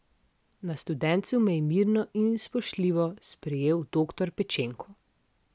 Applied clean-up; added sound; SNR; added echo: none; none; none; none.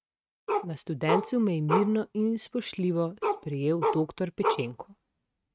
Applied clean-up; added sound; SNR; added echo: neural mask model RNNoise.